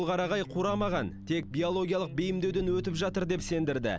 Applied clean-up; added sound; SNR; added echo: none; Electric guitar; 14 dB; none.